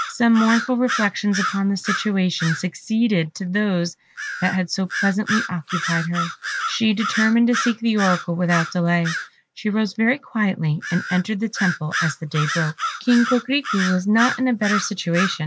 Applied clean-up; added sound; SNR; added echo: none; Bird vocalization, bird call, bird song; 7 dB; none.